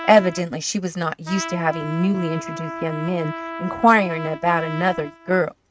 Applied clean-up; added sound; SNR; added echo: neural mask model RNNoise.